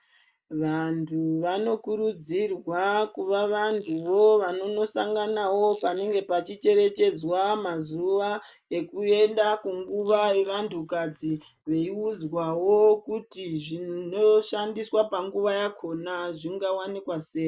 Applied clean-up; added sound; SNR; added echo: neural mask model Resemble Enhance denoiser.